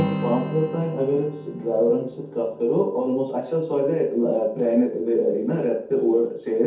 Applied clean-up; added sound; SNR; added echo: none; Acoustic guitar; 13 dB; reverberation time 0.6 s.